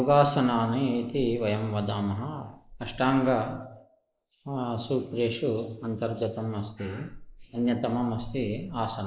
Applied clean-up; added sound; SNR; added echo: neural mask model Resemble Enhance denoiser.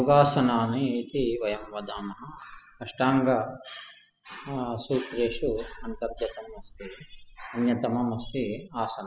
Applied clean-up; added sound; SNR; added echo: classical method spectral subtraction.